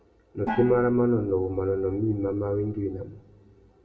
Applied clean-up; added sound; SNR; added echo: none; Gong; 12 dB; reverberation time 1.0 s.